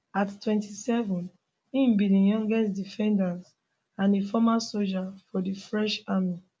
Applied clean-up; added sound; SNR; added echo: none; none; none; none.